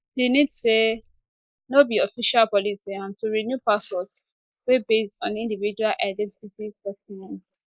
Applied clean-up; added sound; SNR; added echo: neural mask model Resemble Enhance denoiser.